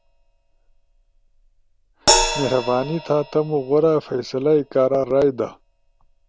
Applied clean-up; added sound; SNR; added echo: none; Crash cymbal; 5 dB; none.